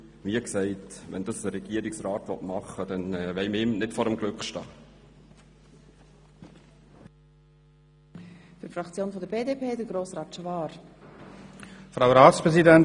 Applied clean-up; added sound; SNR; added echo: none; none; none; none.